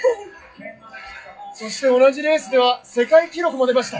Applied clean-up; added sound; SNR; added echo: classical method WPE with log-MMSE.